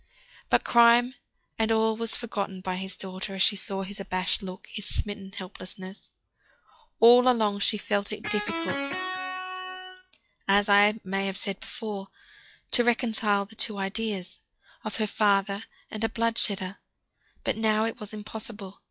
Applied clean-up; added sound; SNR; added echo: classical method log-MMSE.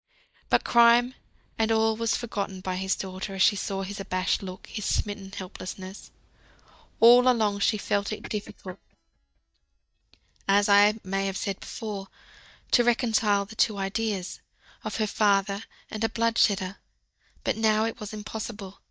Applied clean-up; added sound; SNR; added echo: neural mask model DeepFilterNet 3.